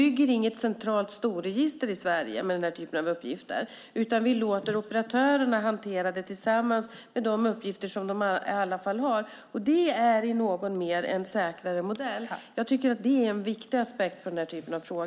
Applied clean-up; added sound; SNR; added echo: none; none; none; none.